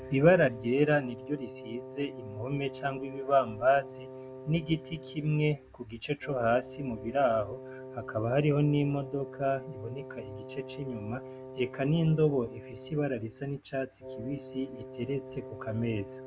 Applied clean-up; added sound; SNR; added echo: none; Wind instrument, woodwind instrument; 14 dB; none.